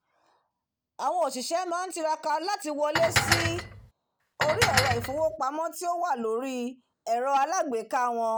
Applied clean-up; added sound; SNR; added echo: none; Dishes, pots, and pans; -1 dB; none.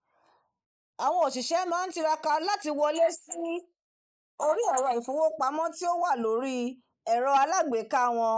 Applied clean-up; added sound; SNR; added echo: neural mask model Resemble Enhance denoiser.